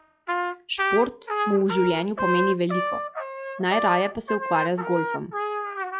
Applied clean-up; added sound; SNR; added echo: classical method log-MMSE.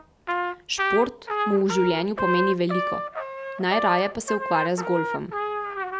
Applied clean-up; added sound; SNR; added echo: none; Trumpet; 3 dB; none.